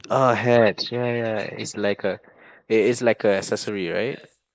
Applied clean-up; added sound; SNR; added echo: neural mask model Resemble Enhance denoiser.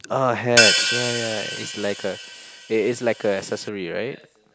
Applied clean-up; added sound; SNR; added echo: none; Crash cymbal / Hi-hat; -1 dB; none.